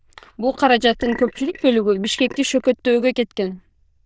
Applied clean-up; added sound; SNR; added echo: neural diffusion model UNIVERSE++.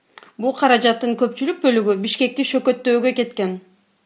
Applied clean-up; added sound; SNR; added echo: none; none; none; none.